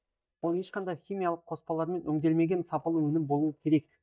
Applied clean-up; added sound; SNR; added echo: neural mask model DeepFilterNet 3.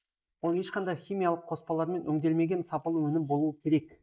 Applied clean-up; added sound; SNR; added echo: neural mask model Resemble Enhance denoiser.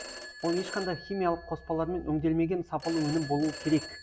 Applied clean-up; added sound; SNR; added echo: none; Telephone; 14 dB; none.